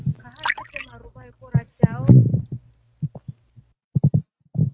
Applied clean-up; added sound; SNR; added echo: neural mask model RNNoise.